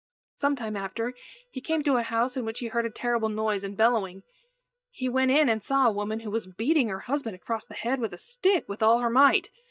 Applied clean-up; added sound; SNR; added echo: neural mask model DeepFilterNet 3.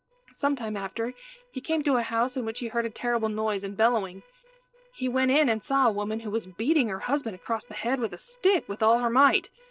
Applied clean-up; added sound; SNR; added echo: neural separator model SepFormer DNS4.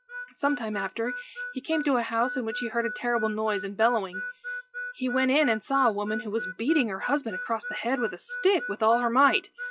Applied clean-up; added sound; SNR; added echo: classical method log-MMSE.